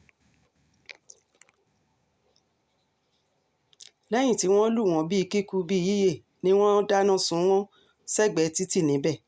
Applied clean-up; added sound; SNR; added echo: none; none; none; none.